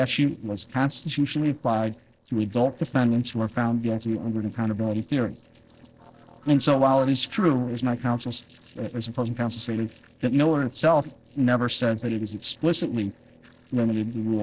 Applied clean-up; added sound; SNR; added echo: neural separator model SepFormer DNS4.